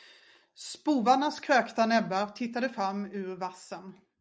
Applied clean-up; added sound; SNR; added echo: none; none; none; none.